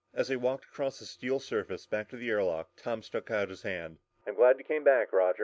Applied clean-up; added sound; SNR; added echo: none; none; none; none.